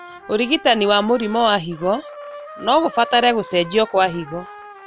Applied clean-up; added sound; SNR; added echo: none; Trumpet; 17 dB; none.